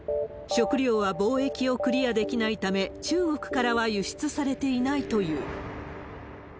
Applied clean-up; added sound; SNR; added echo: none; none; none; none.